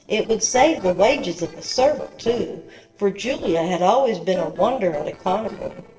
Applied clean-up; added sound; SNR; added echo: neural separator model SepFormer DNS4.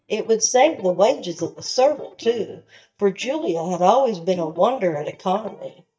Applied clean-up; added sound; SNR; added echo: neural mask model DeepFilterNet 3.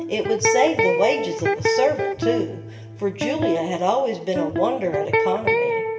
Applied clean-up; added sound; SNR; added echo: none; Electric guitar; 0 dB; reverberation time 1.0 s.